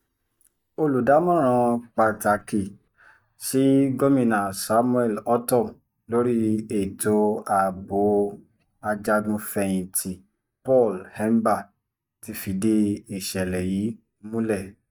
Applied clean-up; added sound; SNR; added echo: neural mask model DeepFilterNet 3.